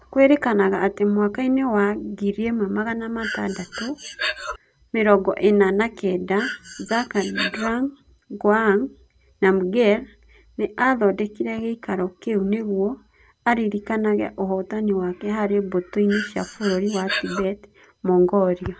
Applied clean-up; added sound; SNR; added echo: none; Breathing; 8 dB; none.